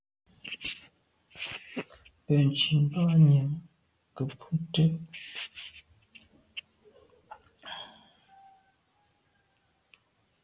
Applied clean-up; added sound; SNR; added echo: none; none; none; none.